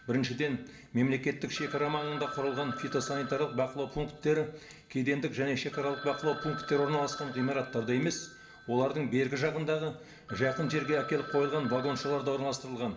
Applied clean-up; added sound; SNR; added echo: none; Telephone; 13 dB; reverberation time 0.6 s.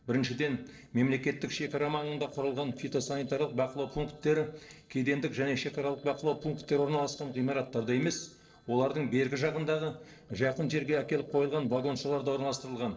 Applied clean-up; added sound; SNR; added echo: neural separator model SepFormer DNS4.